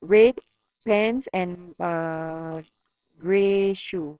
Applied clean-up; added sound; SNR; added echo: neural separator model SepFormer WHAMR!.